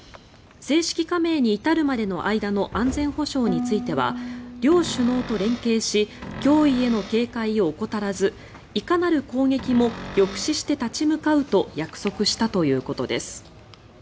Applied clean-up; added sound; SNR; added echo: none; Harp + Cupboard open or close; 14 dB; none.